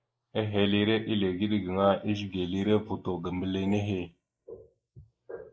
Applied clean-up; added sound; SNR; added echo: neural mask model Resemble Enhance denoiser.